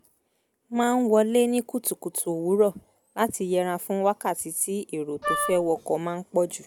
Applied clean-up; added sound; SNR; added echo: none; Wind instrument, woodwind instrument; 4 dB; none.